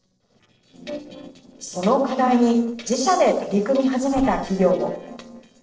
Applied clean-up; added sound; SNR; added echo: neural separator model SepFormer DNS4.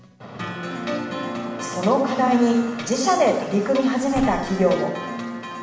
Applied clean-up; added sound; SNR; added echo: none; Slam; 14 dB; reverberation time 1.0 s.